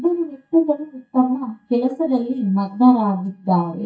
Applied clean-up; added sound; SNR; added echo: neural mask model DeepFilterNet 3.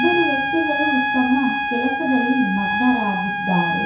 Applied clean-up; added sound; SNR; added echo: none; Trumpet; 1 dB; reverberation time 0.6 s.